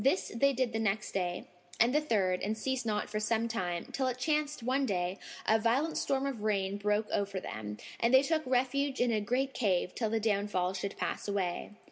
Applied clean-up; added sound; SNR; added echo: none; none; none; none.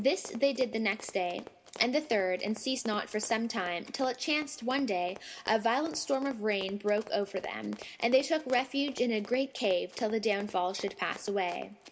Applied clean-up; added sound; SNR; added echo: none; Run; 19 dB; none.